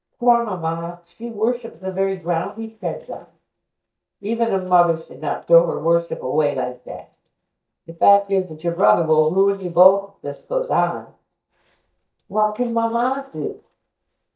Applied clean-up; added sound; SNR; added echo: neural mask model DeepFilterNet 3.